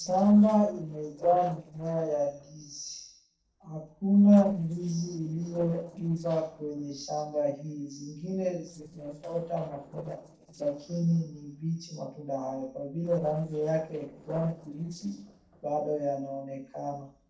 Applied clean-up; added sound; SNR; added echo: neural separator model SepFormer DNS4.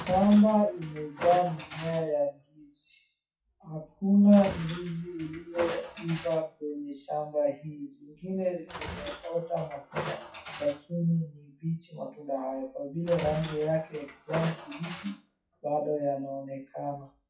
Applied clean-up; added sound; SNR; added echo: classical method WPE with log-MMSE.